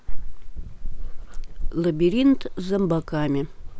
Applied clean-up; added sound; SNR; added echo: none; none; none; none.